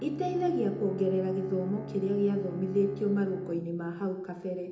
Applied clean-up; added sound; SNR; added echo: none; Bowed string instrument; 12 dB; reverberation time 0.7 s.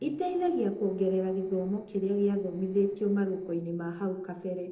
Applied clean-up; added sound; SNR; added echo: neural separator model SepFormer DNS4.